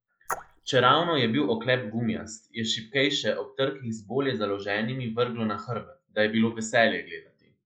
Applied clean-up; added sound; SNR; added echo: neural mask model Resemble Enhance denoiser.